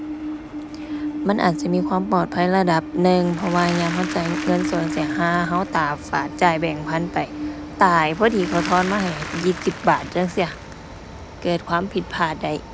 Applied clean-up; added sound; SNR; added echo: none; Applause / Crowd + Train; 8 dB; none.